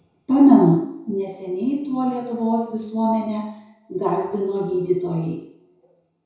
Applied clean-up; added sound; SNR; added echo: none; none; none; reverberation time 0.6 s.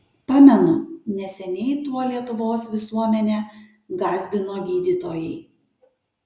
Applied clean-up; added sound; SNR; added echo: none; none; none; none.